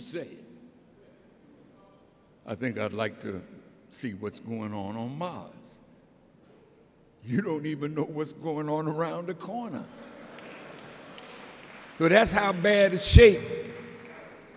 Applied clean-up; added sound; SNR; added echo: none; none; none; none.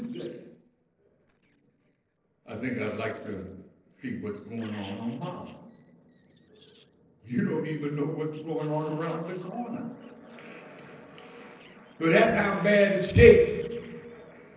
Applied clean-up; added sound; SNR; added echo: neural separator model SepFormer DNS4.